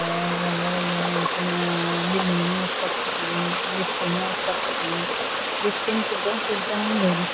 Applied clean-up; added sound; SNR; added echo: none; Water; -4 dB; none.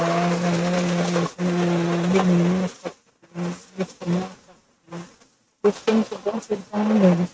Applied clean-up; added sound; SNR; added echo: neural mask model RNNoise.